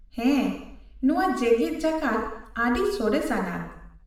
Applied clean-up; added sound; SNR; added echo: none; none; none; reverberation time 0.8 s.